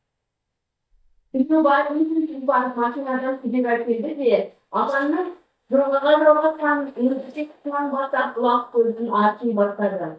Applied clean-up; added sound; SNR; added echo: neural mask model DeepFilterNet 3.